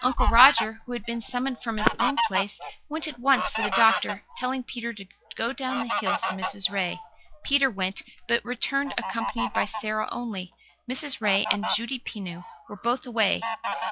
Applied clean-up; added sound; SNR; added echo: classical method log-MMSE.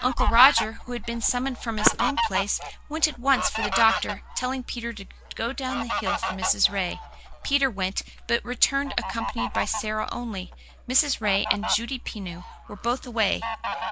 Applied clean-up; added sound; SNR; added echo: none; Fowl; 4 dB; none.